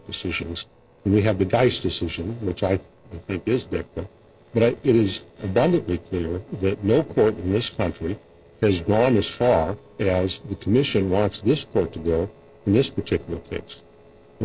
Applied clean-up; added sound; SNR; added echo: neural separator model SepFormer DNS4.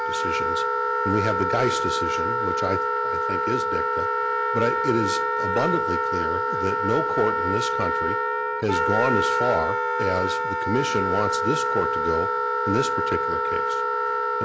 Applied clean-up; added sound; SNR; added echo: none; Wind instrument, woodwind instrument; -4 dB; none.